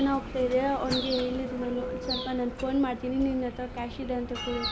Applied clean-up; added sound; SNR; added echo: none; Bell + Bird; 7 dB; none.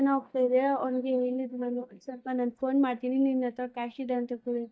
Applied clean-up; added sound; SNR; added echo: neural mask model DeepFilterNet 3.